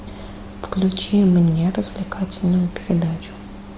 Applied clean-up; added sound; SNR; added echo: none; none; none; none.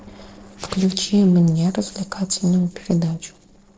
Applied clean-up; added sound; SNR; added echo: neural separator model SepFormer DNS4.